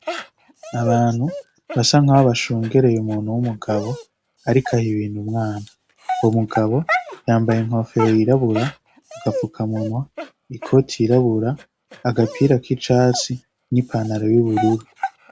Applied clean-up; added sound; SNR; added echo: none; Dog; 12 dB; none.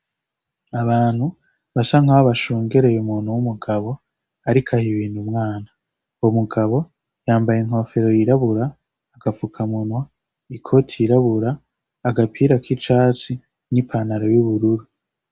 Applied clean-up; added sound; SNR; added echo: none; none; none; none.